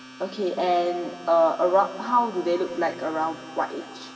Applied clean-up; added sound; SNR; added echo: none; Domestic sounds, home sounds; 19 dB; reverberation time 2.2 s.